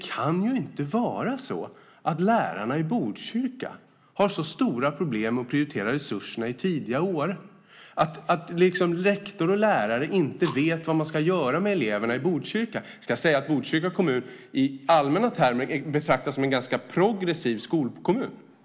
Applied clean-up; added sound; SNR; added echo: none; Fire; 19 dB; none.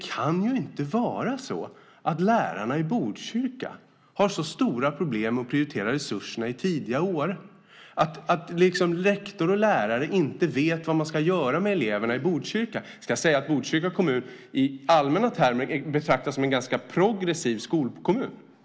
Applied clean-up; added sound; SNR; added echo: none; none; none; none.